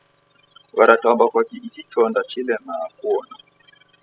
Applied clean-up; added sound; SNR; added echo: classical method spectral subtraction.